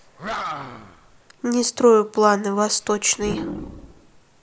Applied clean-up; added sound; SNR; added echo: none; Animal; 13 dB; none.